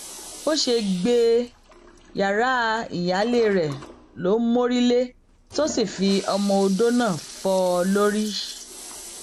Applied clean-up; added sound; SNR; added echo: none; Toilet flush; 18 dB; none.